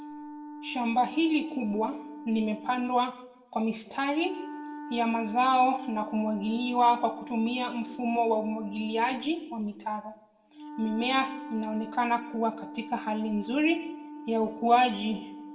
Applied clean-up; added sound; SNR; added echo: none; Wind instrument, woodwind instrument; 13 dB; reverberation time 0.6 s.